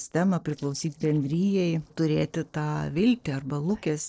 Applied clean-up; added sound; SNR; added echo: neural separator model SepFormer DNS4.